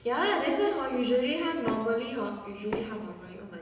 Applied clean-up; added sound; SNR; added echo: none; Knock; 12 dB; reverberation time 1.3 s.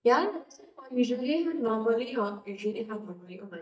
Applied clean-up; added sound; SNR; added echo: neural mask model DeepFilterNet 3.